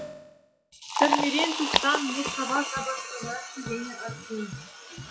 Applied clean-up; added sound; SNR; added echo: classical method log-MMSE.